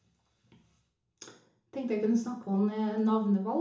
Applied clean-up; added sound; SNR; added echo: none; none; none; reverberation time 0.6 s.